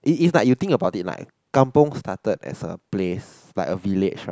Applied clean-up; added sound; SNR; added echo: none; none; none; none.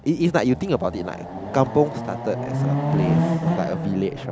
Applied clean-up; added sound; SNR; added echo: none; Chatter / Car passing by / Motorcycle / Traffic noise, roadway noise / Accelerating, revving, vroom; 2 dB; none.